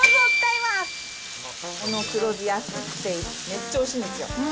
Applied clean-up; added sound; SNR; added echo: none; Glockenspiel; -1 dB; none.